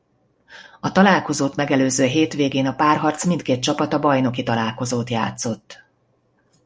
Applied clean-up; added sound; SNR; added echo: none; none; none; none.